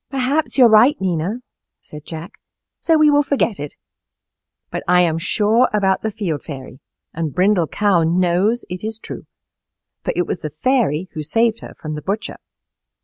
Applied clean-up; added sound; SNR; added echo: none; none; none; none.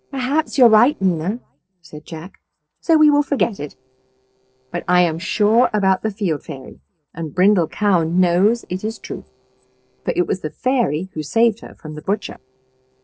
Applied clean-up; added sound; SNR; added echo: neural separator model SepFormer DNS4.